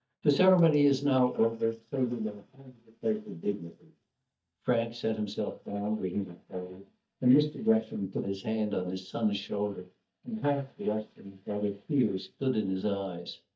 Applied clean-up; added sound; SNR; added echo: neural mask model DeepFilterNet 3.